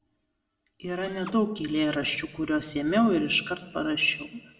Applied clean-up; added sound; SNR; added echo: none; Drill; 19 dB; reverberation time 0.9 s.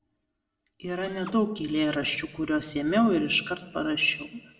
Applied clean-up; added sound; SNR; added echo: neural separator model SepFormer DNS4.